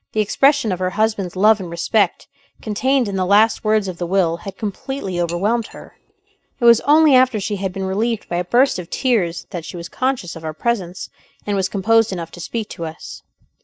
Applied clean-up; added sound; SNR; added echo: neural mask model DeepFilterNet 3.